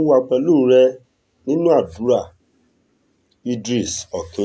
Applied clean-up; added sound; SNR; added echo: none; none; none; none.